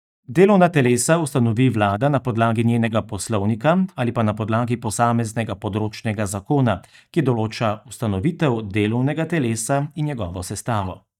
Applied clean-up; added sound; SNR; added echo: neural mask model DeepFilterNet 3.